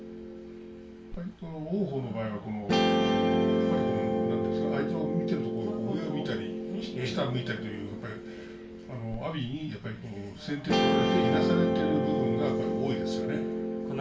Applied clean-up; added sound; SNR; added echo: none; Guitar; -4 dB; reverberation time 0.3 s.